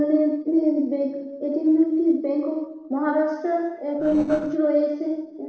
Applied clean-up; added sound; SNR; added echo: neural separator model SepFormer DNS4.